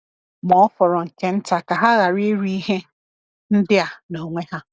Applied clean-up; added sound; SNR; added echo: none; none; none; none.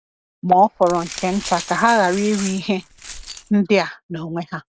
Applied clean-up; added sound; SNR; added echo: none; Glass; 14 dB; none.